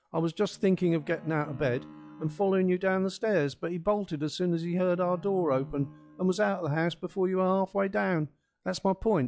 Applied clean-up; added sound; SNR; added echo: classical method log-MMSE.